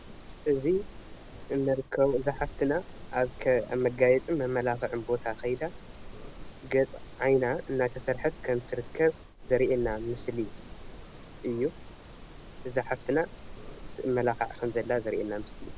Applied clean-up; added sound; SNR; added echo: none; Insect; 13 dB; none.